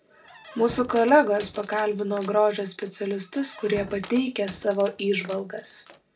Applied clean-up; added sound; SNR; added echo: none; Squeak; 20 dB; reverberation time 0.2 s.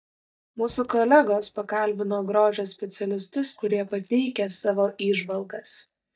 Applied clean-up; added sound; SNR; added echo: neural mask model DeepFilterNet 3.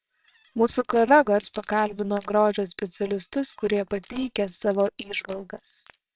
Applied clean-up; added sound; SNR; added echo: neural separator model SepFormer WHAMR!.